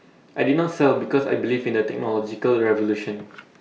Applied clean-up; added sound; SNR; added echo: none; none; none; none.